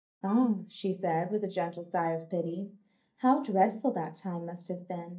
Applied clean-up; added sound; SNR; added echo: neural mask model DeepFilterNet 3.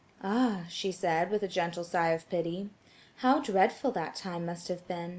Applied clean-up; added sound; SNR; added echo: none; none; none; none.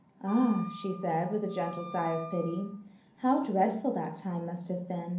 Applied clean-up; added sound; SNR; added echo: none; Wind instrument, woodwind instrument; 15 dB; reverberation time 0.6 s.